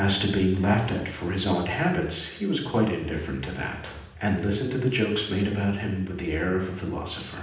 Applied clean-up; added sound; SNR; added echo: none; none; none; reverberation time 0.9 s.